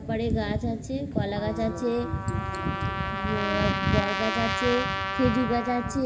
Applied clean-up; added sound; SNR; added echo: none; Trumpet; 5 dB; reverberation time 2.1 s.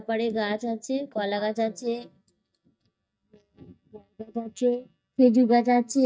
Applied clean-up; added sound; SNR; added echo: neural mask model DeepFilterNet 3.